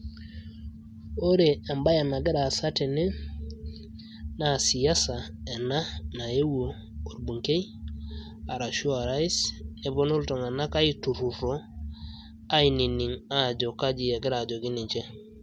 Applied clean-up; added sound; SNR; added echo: none; none; none; none.